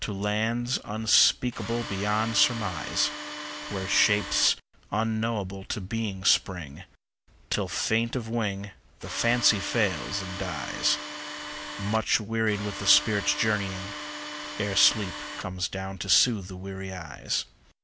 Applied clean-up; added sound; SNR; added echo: none; Tools; 8 dB; none.